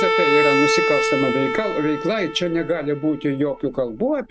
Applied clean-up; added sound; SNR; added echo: none; Bowed string instrument; 1 dB; none.